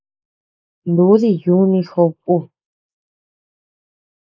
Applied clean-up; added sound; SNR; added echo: neural mask model Resemble Enhance denoiser.